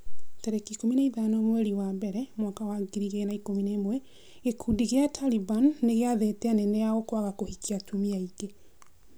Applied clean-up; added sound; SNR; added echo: none; none; none; none.